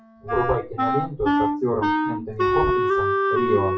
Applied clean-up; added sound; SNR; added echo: classical method WPE with log-MMSE.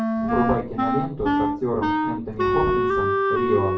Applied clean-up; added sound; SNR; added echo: none; Wind instrument, woodwind instrument; -4 dB; reverberation time 0.4 s.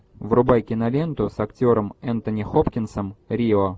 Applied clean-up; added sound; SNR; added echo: none; none; none; none.